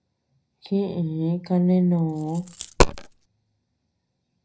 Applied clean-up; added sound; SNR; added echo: none; Coin (dropping); -1 dB; reverberation time 0.5 s.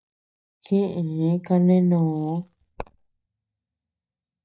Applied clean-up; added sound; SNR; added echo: neural mask model DeepFilterNet 3.